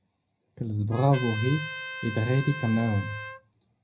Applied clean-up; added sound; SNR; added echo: none; Trumpet; 10 dB; reverberation time 0.4 s.